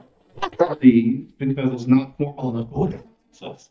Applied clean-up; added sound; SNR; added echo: neural mask model DeepFilterNet 3.